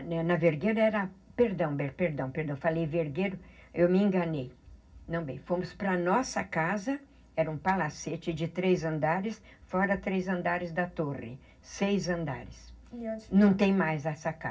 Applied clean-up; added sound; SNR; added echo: none; none; none; reverberation time 0.4 s.